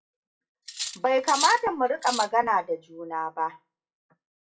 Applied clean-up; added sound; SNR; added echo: classical method WPE with log-MMSE.